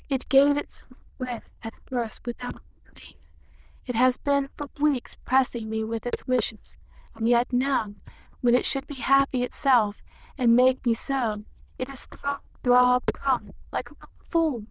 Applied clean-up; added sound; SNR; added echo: neural diffusion model UNIVERSE++.